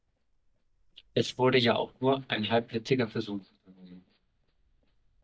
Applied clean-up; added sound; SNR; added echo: neural mask model DeepFilterNet 3.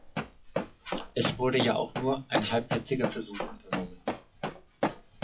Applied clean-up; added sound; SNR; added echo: classical method WPE with log-MMSE.